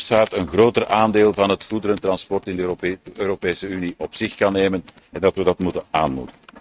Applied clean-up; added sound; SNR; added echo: neural mask model RNNoise.